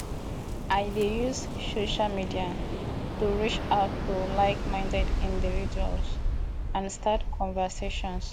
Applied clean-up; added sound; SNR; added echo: none; Waves, surf; 0 dB; none.